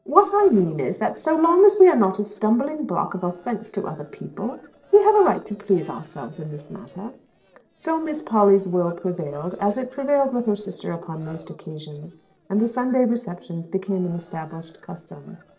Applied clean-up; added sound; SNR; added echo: neural separator model SepFormer DNS4.